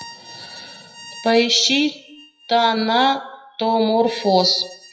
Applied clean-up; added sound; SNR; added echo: classical method WPE with log-MMSE.